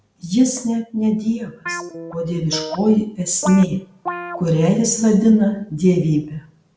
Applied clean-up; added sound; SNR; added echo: none; Guitar; 12 dB; none.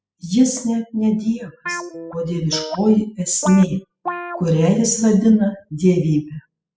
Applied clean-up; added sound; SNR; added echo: classical method spectral subtraction.